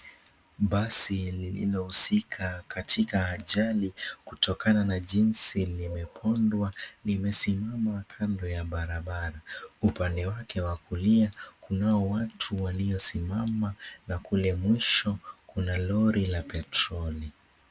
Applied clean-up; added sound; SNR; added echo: none; none; none; none.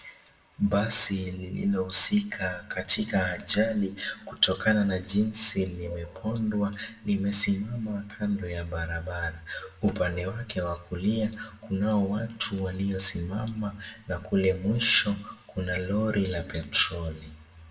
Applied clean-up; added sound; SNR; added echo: none; none; none; reverberation time 0.5 s.